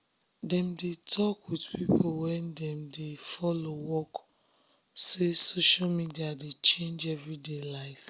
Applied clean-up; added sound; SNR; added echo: none; none; none; none.